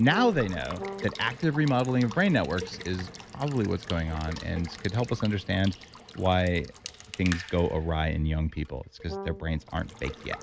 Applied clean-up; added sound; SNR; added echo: none; Brass instrument + Water tap, faucet / Water / Liquid; 14 dB; none.